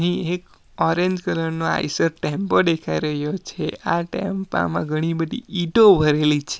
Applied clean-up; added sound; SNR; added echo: none; none; none; none.